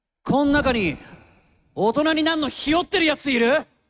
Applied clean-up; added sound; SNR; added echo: neural mask model RNNoise.